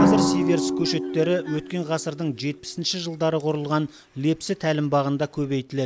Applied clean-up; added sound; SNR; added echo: none; Drum; 3 dB; none.